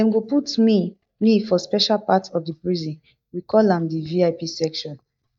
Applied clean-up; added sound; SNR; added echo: neural mask model DeepFilterNet 3.